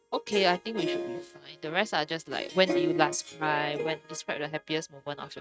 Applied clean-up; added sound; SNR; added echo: neural mask model RNNoise.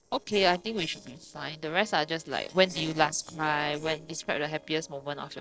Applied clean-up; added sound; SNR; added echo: neural separator model SepFormer DNS4.